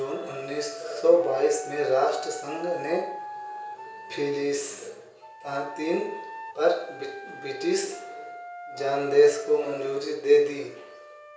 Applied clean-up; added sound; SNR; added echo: none; Wind instrument, woodwind instrument; 14 dB; reverberation time 0.5 s.